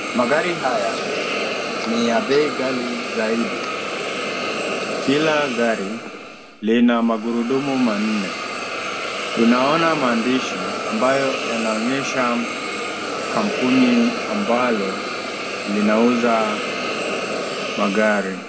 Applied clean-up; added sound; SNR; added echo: none; Hiss; 4 dB; reverberation time 1.1 s.